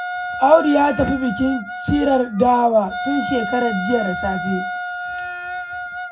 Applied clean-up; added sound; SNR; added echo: none; Wind instrument, woodwind instrument; 8 dB; reverberation time 0.3 s.